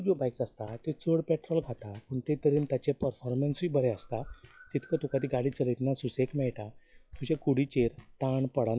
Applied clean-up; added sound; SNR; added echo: classical method log-MMSE.